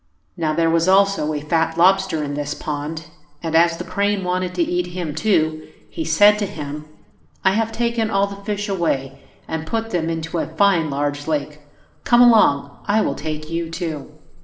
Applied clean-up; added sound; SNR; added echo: none; none; none; reverberation time 1.1 s.